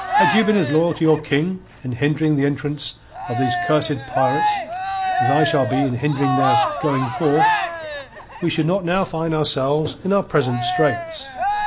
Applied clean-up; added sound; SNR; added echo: none; Cheering; 3 dB; none.